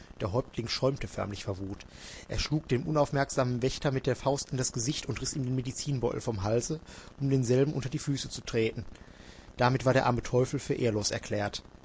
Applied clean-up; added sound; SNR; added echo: none; none; none; none.